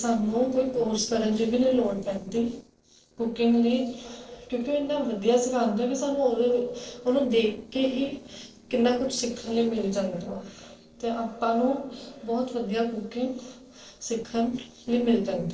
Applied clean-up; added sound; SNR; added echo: neural separator model SepFormer DNS4.